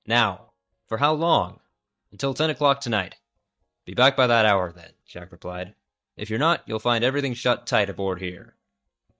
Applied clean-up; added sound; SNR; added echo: neural mask model DeepFilterNet 3.